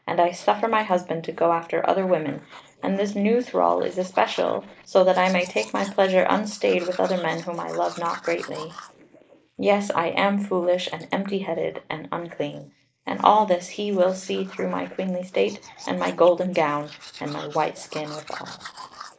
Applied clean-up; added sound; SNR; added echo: neural mask model Resemble Enhance denoiser.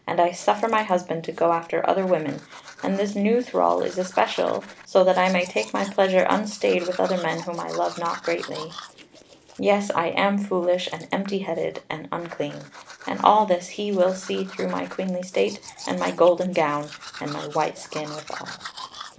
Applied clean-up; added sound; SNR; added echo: none; Domestic sounds, home sounds; 19 dB; none.